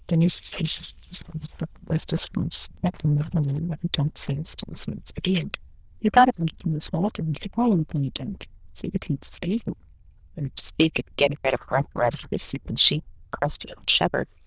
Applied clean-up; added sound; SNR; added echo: neural diffusion model UNIVERSE++.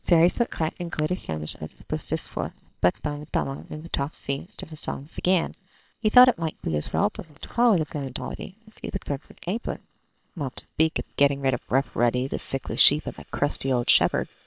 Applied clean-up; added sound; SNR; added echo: neural separator model SepFormer WHAM!.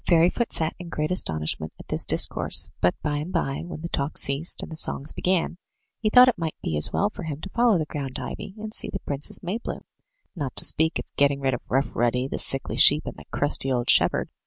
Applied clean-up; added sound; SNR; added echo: none; none; none; none.